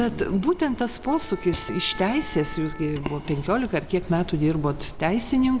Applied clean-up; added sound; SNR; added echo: none; Wind instrument, woodwind instrument; 17 dB; none.